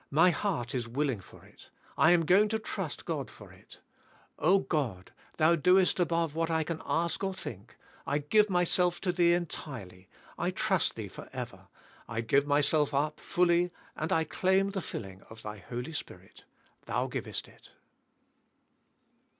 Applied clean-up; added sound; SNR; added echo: none; none; none; none.